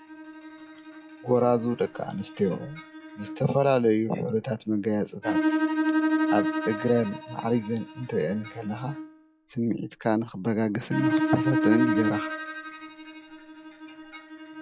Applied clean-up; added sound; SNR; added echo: classical method log-MMSE.